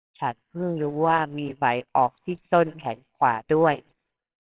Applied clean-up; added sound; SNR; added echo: neural separator model SepFormer WHAMR!.